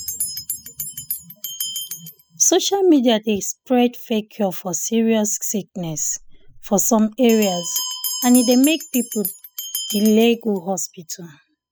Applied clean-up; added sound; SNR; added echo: classical method spectral subtraction.